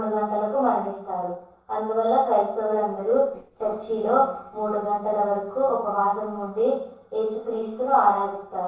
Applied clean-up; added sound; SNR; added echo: neural separator model SepFormer DNS4.